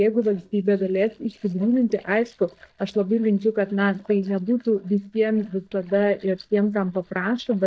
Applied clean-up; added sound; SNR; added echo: neural mask model DeepFilterNet 3.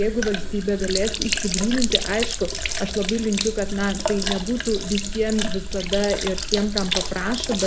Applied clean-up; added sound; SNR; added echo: none; Sink (filling or washing); 2 dB; none.